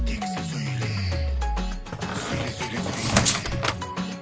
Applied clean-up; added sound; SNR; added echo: none; Squeak; -1 dB; none.